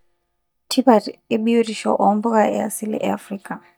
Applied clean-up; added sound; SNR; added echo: neural mask model DeepFilterNet 3.